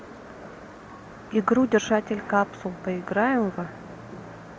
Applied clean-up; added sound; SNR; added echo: none; Drum; 20 dB; none.